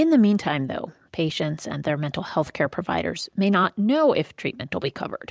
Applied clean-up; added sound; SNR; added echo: none; none; none; none.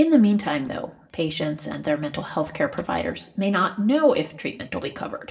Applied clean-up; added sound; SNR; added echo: neural separator model SepFormer DNS4.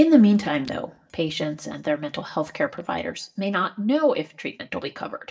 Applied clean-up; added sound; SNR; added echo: neural mask model DeepFilterNet 3.